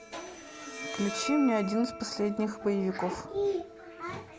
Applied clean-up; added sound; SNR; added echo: none; Bowed string instrument; 10 dB; none.